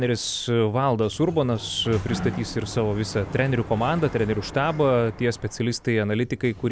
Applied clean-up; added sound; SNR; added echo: none; Sliding door; 13 dB; none.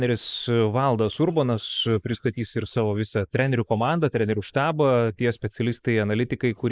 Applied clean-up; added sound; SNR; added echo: neural mask model Resemble Enhance denoiser.